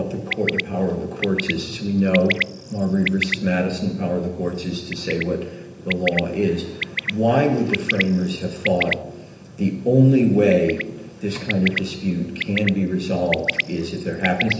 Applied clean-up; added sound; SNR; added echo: none; Bird; 8 dB; reverberation time 0.8 s.